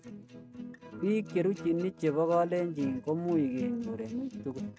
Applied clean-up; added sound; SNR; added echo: neural mask model RNNoise.